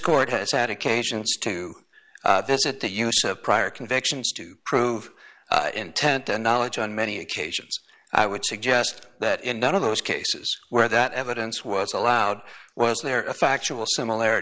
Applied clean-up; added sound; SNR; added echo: none; none; none; none.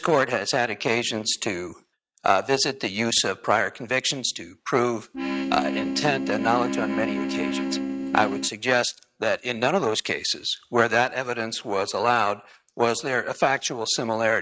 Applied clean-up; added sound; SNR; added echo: neural mask model RNNoise.